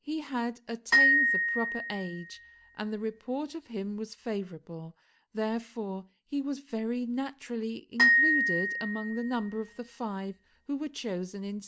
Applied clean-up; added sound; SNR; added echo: none; Glockenspiel; -5 dB; none.